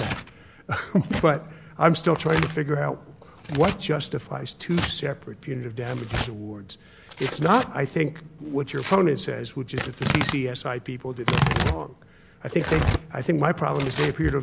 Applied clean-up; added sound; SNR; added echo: none; Tearing; 6 dB; none.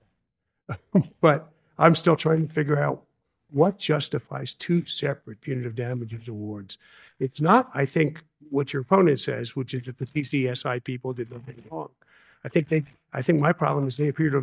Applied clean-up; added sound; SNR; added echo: neural mask model DeepFilterNet 3.